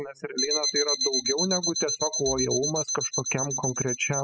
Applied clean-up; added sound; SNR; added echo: classical method spectral subtraction.